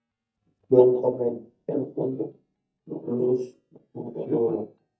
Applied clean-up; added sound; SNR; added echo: neural mask model DeepFilterNet 3.